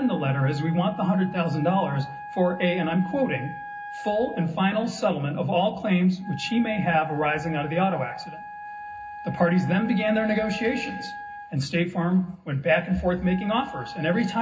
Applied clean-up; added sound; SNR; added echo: none; Wind instrument, woodwind instrument; 14 dB; reverberation time 0.4 s.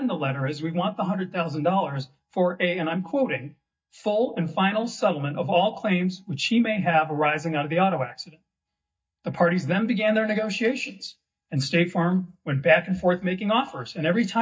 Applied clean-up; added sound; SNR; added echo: neural mask model DeepFilterNet 3.